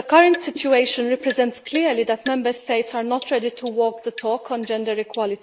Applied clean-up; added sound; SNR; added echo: neural mask model Resemble Enhance denoiser.